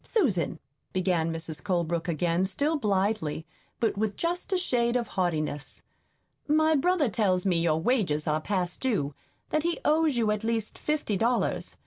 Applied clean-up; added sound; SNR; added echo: none; none; none; none.